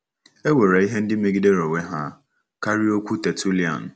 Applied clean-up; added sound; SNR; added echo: none; none; none; none.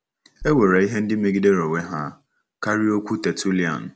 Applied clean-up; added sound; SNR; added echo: none; Bass drum; 20 dB; none.